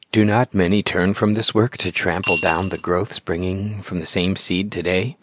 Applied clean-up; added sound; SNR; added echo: none; Coin (dropping) / Glass; 5 dB; none.